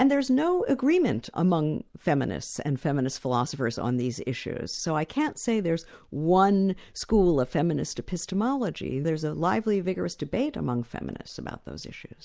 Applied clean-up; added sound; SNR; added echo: none; none; none; none.